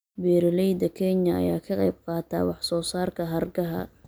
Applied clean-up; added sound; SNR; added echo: none; none; none; none.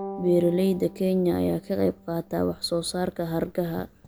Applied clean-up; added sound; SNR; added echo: none; Bowed string instrument; 17 dB; none.